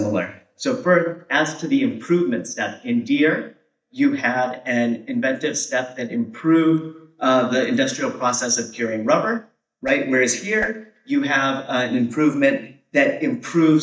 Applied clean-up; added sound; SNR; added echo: neural mask model DeepFilterNet 3.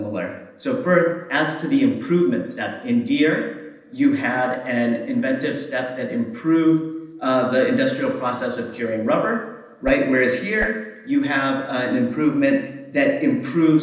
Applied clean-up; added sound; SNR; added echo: neural separator model SepFormer DNS4.